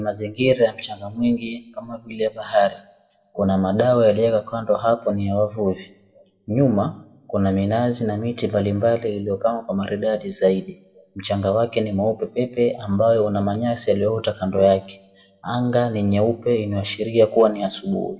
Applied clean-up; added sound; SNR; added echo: none; none; none; reverberation time 0.5 s.